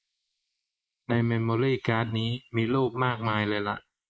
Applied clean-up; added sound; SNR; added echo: neural mask model Resemble Enhance denoiser.